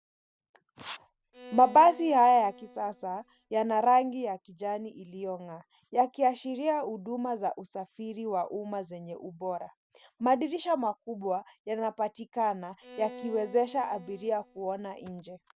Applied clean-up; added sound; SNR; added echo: none; Bowed string instrument; 19 dB; none.